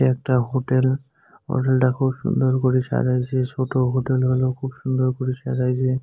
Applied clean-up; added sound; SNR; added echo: none; none; none; none.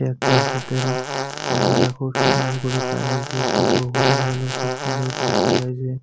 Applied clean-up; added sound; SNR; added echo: none; Fart; -4 dB; none.